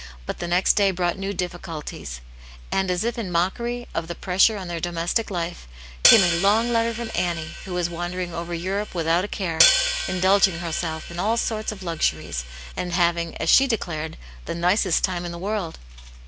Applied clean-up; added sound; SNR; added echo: none; Hi-hat; 2 dB; none.